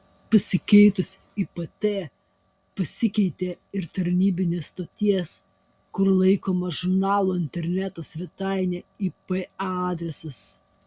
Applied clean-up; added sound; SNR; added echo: none; none; none; none.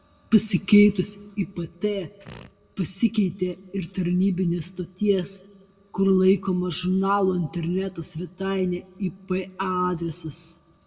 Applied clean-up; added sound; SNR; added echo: none; Fart; 20 dB; reverberation time 1.0 s.